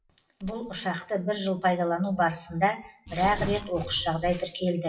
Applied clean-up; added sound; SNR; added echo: classical method WPE with log-MMSE.